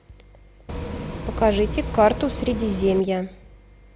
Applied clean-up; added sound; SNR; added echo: none; Bus; 6 dB; none.